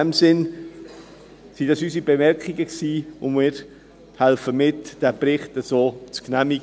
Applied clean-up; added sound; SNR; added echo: none; none; none; none.